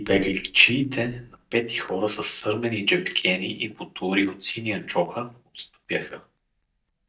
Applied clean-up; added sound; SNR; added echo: neural mask model DeepFilterNet 3.